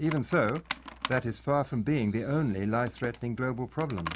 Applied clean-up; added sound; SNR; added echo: none; Computer keyboard; 13 dB; none.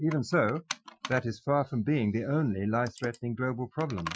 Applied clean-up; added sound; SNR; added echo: classical method Wiener filter.